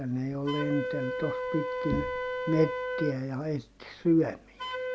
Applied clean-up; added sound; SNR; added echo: none; Wind instrument, woodwind instrument; 5 dB; none.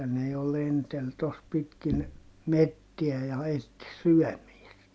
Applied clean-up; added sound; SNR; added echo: none; none; none; none.